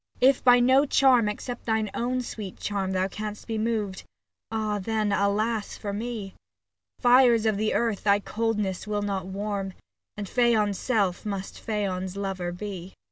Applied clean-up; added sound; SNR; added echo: none; none; none; none.